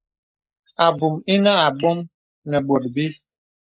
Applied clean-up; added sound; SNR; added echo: neural mask model Resemble Enhance denoiser.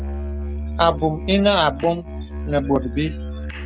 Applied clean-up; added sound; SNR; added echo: neural mask model RNNoise.